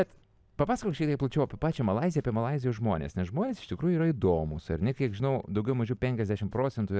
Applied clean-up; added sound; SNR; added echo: none; none; none; none.